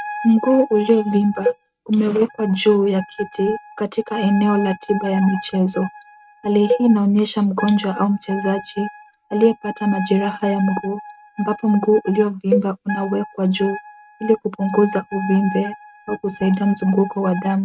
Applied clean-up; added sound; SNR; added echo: neural mask model RNNoise.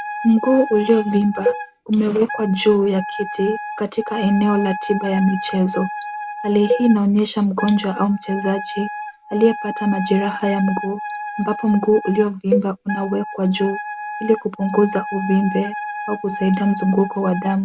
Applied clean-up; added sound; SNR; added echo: none; Cowbell + Wind instrument, woodwind instrument; 9 dB; none.